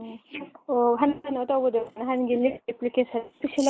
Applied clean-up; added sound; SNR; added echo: neural mask model Resemble Enhance denoiser.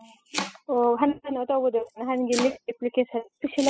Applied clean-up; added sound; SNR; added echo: classical method spectral subtraction.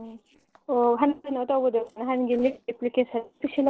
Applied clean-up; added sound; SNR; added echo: neural separator model SepFormer DNS4.